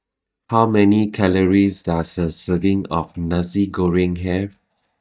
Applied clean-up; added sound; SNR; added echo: neural mask model DeepFilterNet 3.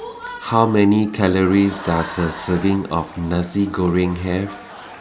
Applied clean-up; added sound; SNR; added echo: none; Applause / Crowd; 16 dB; none.